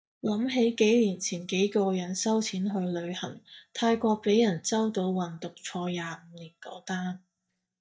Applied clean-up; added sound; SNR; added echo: neural mask model DeepFilterNet 3.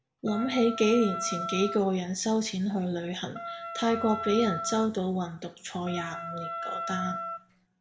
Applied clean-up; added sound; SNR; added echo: none; Wind instrument, woodwind instrument; 7 dB; reverberation time 0.5 s.